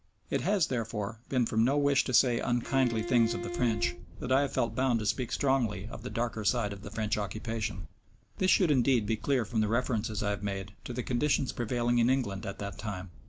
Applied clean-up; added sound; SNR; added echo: none; Bowed string instrument; 9 dB; none.